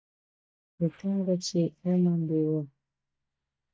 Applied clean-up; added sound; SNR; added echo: neural mask model DeepFilterNet 3.